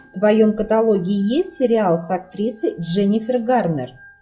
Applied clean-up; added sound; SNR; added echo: classical method log-MMSE.